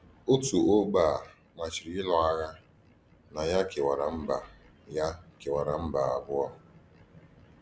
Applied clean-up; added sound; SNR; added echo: none; none; none; none.